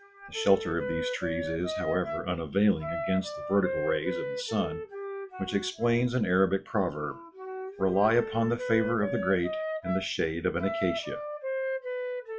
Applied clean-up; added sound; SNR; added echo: classical method log-MMSE.